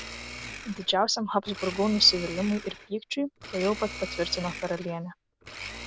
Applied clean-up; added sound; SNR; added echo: none; Domestic sounds, home sounds; 12 dB; none.